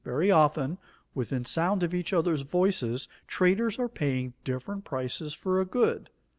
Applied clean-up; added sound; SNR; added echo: none; none; none; none.